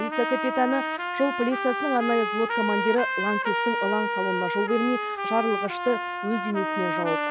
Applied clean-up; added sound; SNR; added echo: none; Trumpet; 1 dB; none.